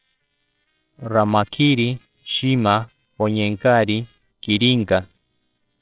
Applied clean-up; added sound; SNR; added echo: neural separator model SepFormer WHAMR!.